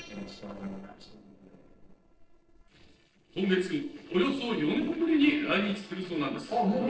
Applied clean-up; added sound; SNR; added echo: neural separator model SepFormer DNS4.